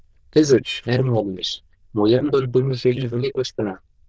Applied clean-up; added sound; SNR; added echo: neural diffusion model UNIVERSE++.